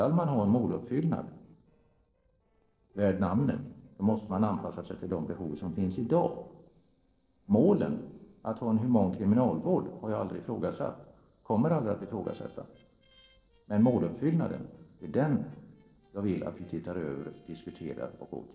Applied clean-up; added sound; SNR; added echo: neural separator model SepFormer DNS4.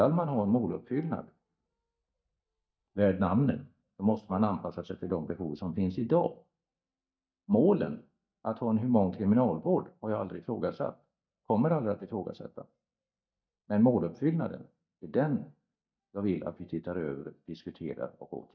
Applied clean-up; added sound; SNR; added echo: neural mask model DeepFilterNet 3.